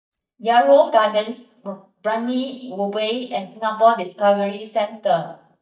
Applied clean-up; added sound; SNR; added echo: neural mask model DeepFilterNet 3.